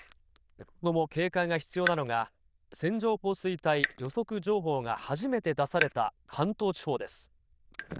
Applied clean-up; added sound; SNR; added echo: neural diffusion model UNIVERSE++.